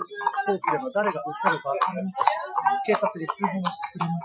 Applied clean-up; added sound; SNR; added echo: classical method Wiener filter.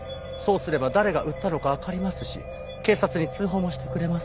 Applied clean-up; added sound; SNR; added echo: none; none; none; none.